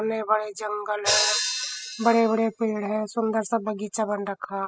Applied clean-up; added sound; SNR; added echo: classical method spectral subtraction.